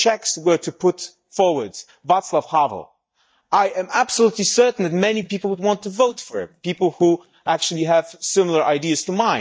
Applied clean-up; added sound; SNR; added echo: neural mask model DeepFilterNet 3.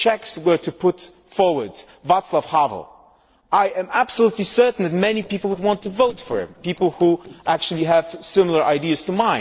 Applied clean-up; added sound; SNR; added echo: neural separator model SepFormer DNS4.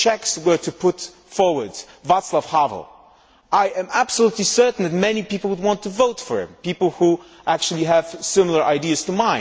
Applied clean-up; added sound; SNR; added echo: none; none; none; none.